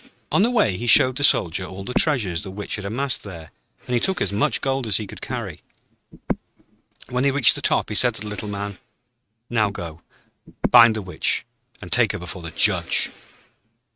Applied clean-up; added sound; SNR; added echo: neural mask model RNNoise.